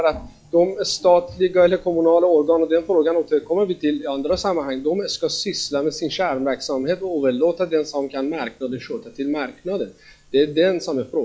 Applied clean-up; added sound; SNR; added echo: classical method log-MMSE.